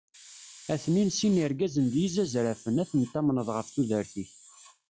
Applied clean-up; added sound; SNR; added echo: classical method log-MMSE.